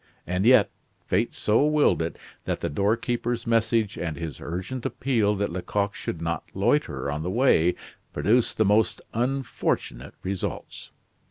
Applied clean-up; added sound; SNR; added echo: none; none; none; none.